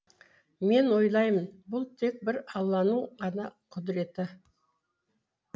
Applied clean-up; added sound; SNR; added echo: none; none; none; none.